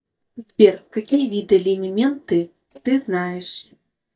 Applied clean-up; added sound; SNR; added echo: neural mask model DeepFilterNet 3.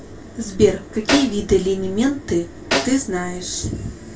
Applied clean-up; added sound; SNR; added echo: none; Snare drum; 6 dB; reverberation time 0.2 s.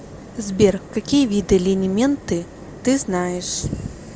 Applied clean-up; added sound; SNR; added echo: none; none; none; none.